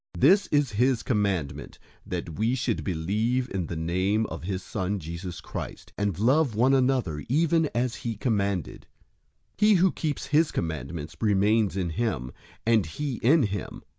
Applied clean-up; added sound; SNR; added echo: none; none; none; none.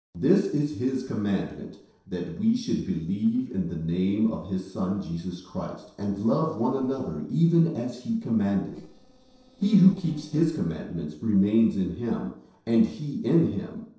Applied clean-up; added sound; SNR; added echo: neural separator model SepFormer DNS4.